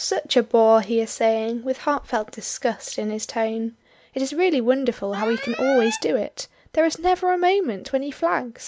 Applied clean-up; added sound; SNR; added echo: none; Alarm; 12 dB; none.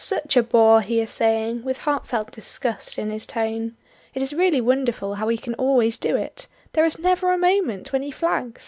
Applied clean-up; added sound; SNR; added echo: none; none; none; none.